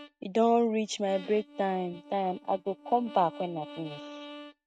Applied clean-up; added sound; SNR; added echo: neural mask model RNNoise.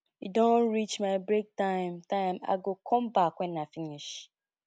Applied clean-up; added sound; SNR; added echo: none; none; none; none.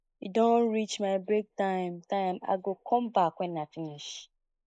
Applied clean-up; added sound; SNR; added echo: neural mask model Resemble Enhance denoiser.